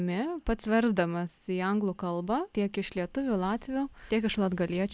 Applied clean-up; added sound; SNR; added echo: none; none; none; none.